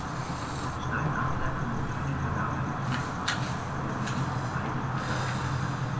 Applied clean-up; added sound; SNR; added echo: none; Fire; -4 dB; reverberation time 0.2 s.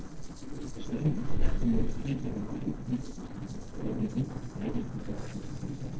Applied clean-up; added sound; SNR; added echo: neural separator model SepFormer DNS4.